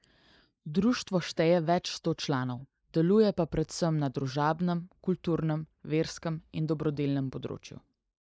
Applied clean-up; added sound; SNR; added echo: neural mask model Resemble Enhance denoiser.